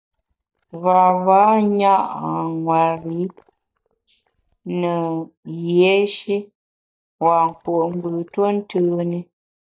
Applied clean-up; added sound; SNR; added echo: neural mask model DeepFilterNet 3.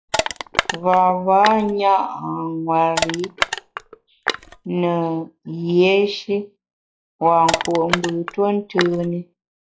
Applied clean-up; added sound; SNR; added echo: classical method log-MMSE.